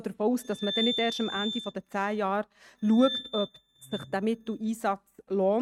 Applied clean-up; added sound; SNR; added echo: neural mask model RNNoise.